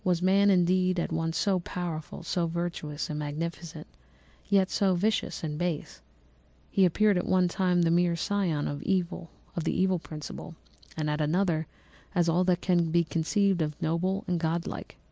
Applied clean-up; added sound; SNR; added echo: none; none; none; none.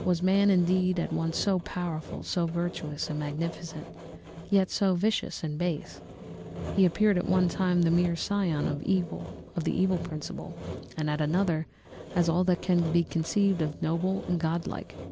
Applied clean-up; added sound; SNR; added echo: none; Sawing; 13 dB; none.